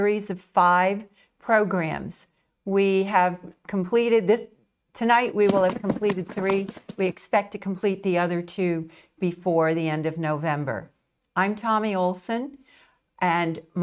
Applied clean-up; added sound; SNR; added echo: neural mask model RNNoise.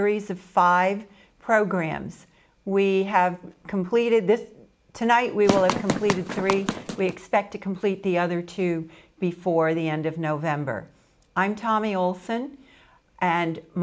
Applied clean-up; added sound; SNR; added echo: none; Run; 3 dB; none.